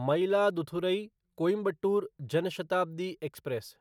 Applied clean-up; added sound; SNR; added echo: none; none; none; none.